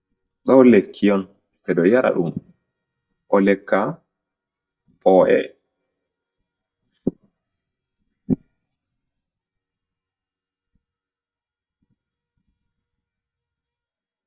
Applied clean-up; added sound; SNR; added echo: neural mask model DeepFilterNet 3.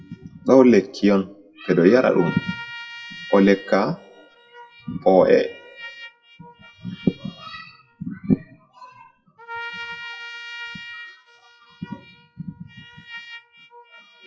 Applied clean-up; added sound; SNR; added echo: classical method WPE with log-MMSE.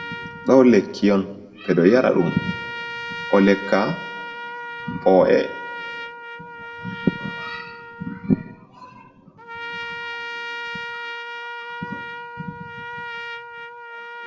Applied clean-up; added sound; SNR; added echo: none; Trumpet; 11 dB; reverberation time 1.0 s.